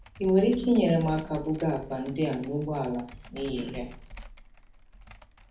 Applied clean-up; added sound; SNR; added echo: none; Computer keyboard; 17 dB; reverberation time 0.3 s.